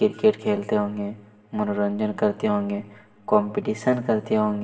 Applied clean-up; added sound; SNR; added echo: none; none; none; reverberation time 2.0 s.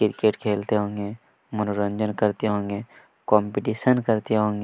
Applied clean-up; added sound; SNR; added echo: none; none; none; none.